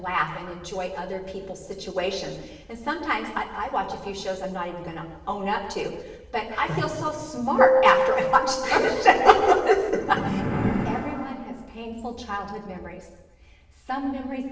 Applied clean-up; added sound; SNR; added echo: none; Piano; 1 dB; reverberation time 1.0 s.